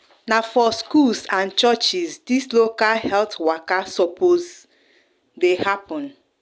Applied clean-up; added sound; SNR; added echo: none; none; none; none.